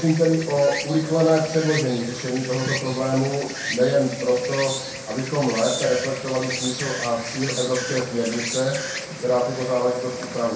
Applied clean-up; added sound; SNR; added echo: none; Insect; 9 dB; reverberation time 0.6 s.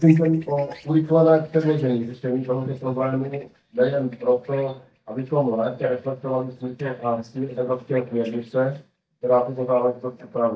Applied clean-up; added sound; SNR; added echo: neural mask model DeepFilterNet 3.